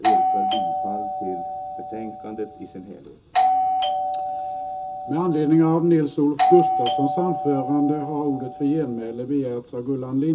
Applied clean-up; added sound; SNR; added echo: none; Doorbell; 1 dB; reverberation time 0.2 s.